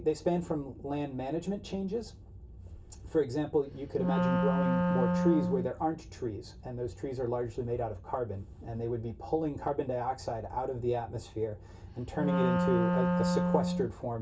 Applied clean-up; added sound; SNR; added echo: none; Wind instrument, woodwind instrument; -4 dB; reverberation time 0.2 s.